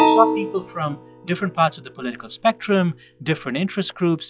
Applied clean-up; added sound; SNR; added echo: classical method log-MMSE.